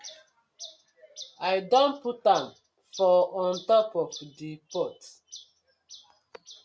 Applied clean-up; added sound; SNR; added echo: none; none; none; none.